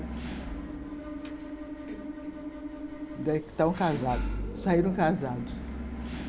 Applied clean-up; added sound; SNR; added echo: none; Engine / Mechanisms; 5 dB; none.